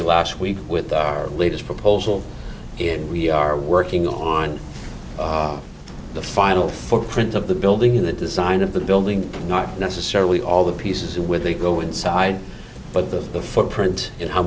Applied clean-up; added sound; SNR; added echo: none; none; none; none.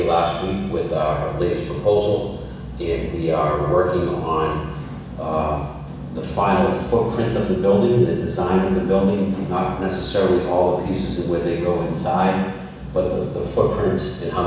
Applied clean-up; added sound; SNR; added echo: none; none; none; reverberation time 1.1 s.